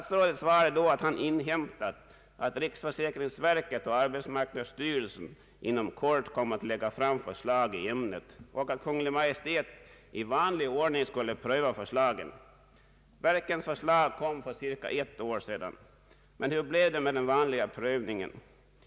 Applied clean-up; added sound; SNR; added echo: none; none; none; none.